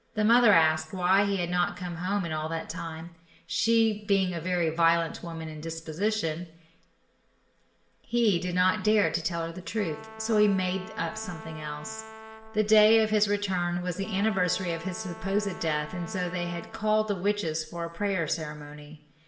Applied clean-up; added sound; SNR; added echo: none; Brass instrument; 16 dB; reverberation time 0.5 s.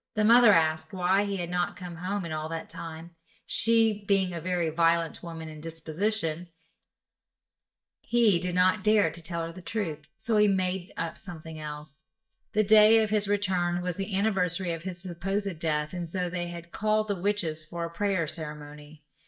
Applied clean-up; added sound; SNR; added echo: neural mask model DeepFilterNet 3.